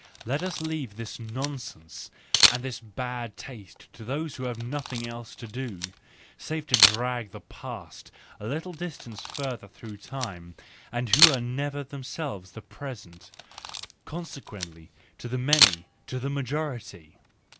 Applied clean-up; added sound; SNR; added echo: none; Camera; -1 dB; none.